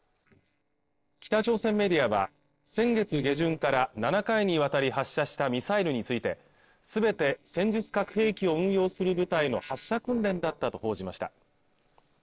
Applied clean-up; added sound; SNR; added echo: neural separator model SepFormer DNS4.